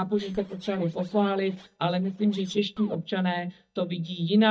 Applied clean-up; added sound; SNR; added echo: neural mask model DeepFilterNet 3.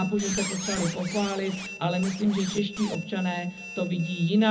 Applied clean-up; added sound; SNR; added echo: none; Squeak; 10 dB; reverberation time 0.4 s.